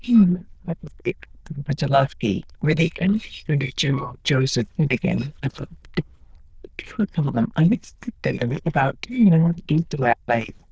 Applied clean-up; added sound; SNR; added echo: neural diffusion model UNIVERSE++.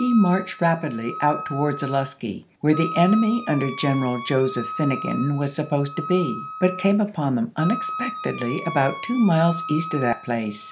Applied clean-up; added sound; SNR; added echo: none; Wind instrument, woodwind instrument; 11 dB; none.